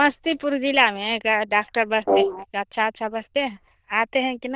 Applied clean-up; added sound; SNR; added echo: neural diffusion model UNIVERSE++.